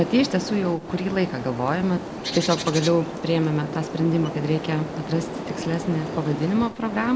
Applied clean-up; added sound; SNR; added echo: none; Bird; 8 dB; none.